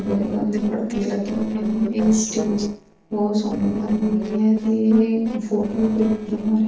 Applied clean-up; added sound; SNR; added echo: neural separator model SepFormer DNS4.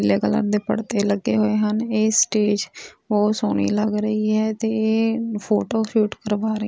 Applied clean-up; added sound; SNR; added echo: none; none; none; none.